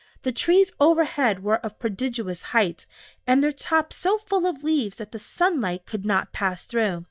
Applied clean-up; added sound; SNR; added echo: neural mask model DeepFilterNet 3.